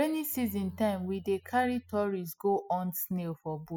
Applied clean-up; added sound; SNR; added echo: classical method spectral subtraction.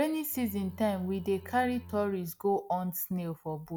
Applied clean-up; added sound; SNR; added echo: none; Bowed string instrument; 18 dB; none.